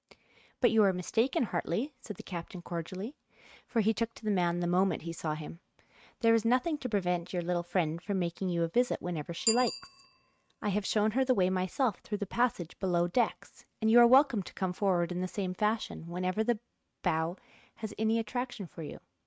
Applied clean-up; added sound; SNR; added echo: neural mask model RNNoise.